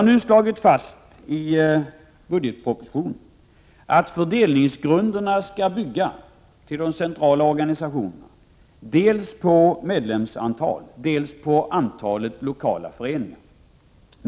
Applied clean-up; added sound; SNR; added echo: none; none; none; none.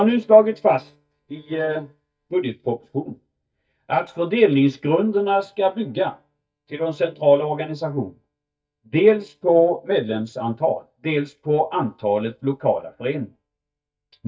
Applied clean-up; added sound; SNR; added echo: neural mask model DeepFilterNet 3.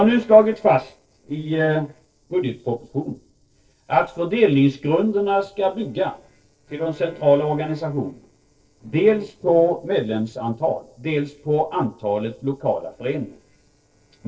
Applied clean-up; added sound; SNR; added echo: neural separator model SepFormer DNS4.